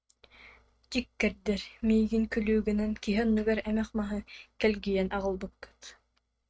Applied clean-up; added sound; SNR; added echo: neural mask model RNNoise.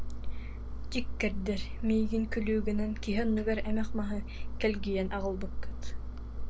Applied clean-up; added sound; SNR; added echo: none; Engine; 0 dB; none.